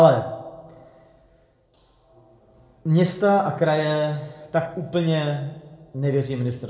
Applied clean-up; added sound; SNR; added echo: none; none; none; reverberation time 0.5 s.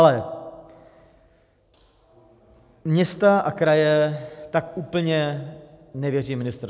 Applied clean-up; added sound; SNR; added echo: none; none; none; none.